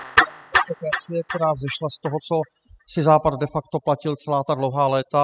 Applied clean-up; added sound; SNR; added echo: classical method spectral subtraction.